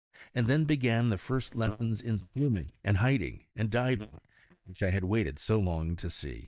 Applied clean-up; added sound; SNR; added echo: neural mask model DeepFilterNet 3.